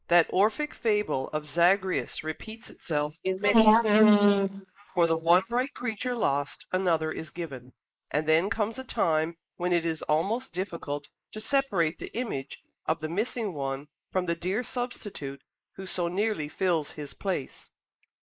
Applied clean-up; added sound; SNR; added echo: neural mask model Resemble Enhance denoiser.